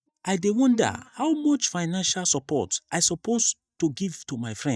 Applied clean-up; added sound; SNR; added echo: neural mask model DeepFilterNet 3.